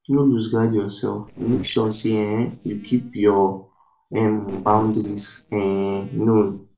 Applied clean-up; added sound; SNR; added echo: neural separator model SepFormer DNS4.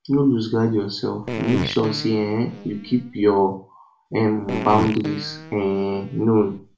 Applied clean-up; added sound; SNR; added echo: none; Fart; 10 dB; reverberation time 0.4 s.